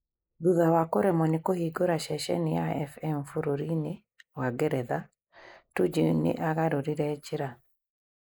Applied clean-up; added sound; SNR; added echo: neural mask model Resemble Enhance denoiser.